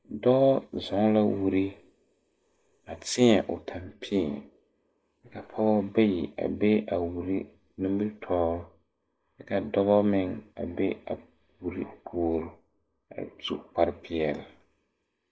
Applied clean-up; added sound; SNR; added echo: neural mask model Resemble Enhance denoiser.